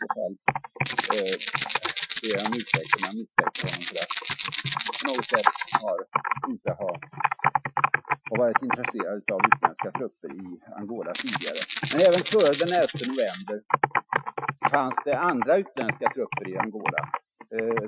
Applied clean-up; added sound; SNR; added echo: classical method Wiener filter.